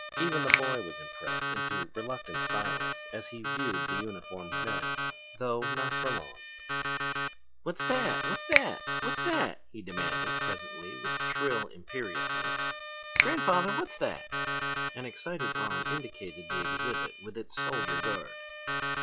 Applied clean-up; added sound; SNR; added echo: classical method log-MMSE.